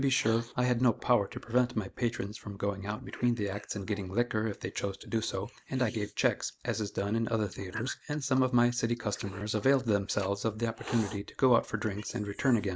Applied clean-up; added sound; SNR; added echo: neural mask model Resemble Enhance denoiser.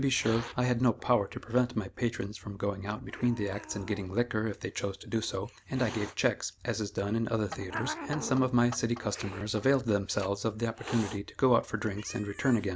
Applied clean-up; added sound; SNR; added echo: none; Hiss + Clock; 16 dB; none.